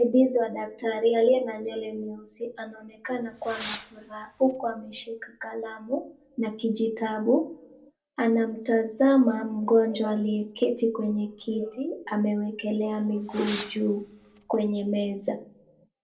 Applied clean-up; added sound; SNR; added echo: none; Fireworks; 16 dB; reverberation time 0.2 s.